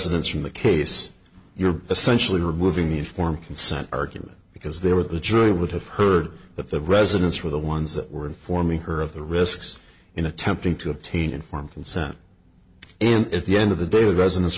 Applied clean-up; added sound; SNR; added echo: none; none; none; none.